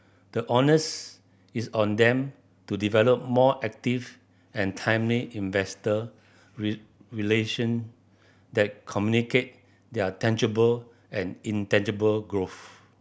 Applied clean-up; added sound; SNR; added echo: none; none; none; none.